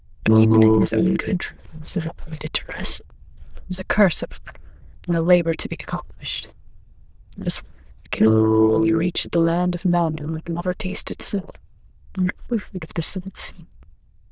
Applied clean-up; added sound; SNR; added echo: neural diffusion model UNIVERSE++.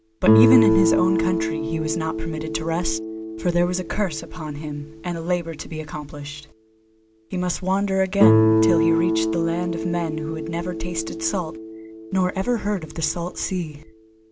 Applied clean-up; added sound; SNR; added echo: none; Guitar; -1 dB; none.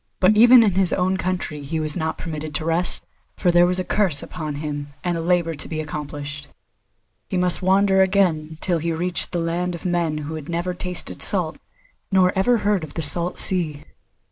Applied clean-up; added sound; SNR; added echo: neural mask model Resemble Enhance denoiser.